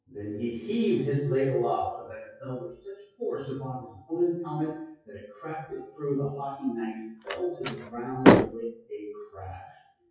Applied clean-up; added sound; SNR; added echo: classical method WPE with log-MMSE.